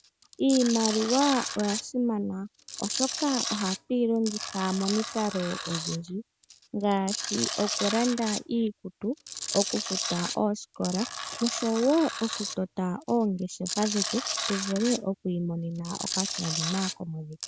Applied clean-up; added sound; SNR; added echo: none; Tools; 6 dB; none.